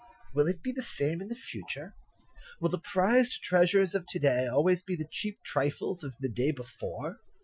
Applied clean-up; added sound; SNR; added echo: classical method Wiener filter.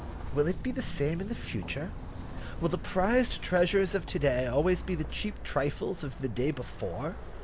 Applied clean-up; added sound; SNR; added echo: none; Walk, footsteps; 9 dB; none.